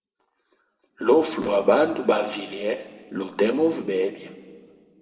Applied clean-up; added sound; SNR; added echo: neural separator model SepFormer DNS4.